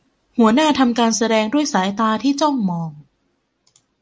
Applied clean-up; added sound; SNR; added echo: none; none; none; none.